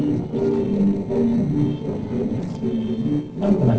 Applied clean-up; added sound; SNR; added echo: neural separator model SepFormer DNS4.